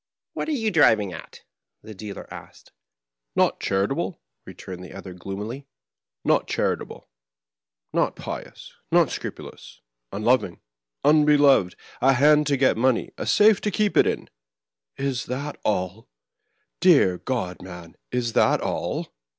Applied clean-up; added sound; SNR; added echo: none; none; none; none.